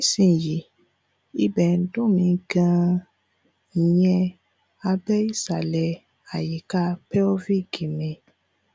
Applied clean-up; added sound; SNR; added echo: none; none; none; none.